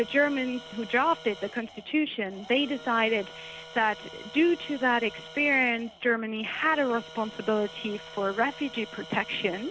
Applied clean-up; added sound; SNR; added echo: none; Tools; 17 dB; none.